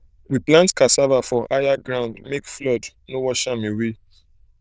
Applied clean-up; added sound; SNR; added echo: neural diffusion model UNIVERSE++.